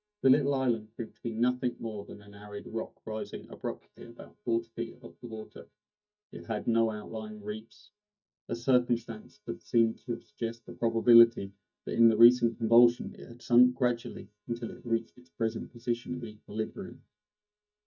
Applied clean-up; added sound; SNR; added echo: neural mask model DeepFilterNet 3.